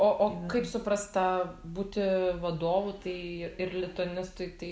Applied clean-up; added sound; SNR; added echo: none; none; none; none.